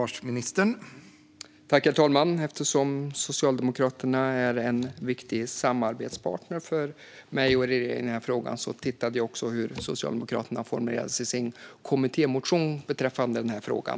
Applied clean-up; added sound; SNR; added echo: none; none; none; none.